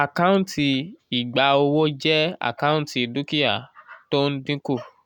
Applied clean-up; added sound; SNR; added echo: none; none; none; none.